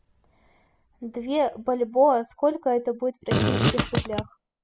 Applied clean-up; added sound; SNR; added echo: classical method spectral subtraction.